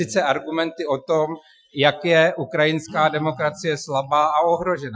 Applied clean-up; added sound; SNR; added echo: classical method Wiener filter.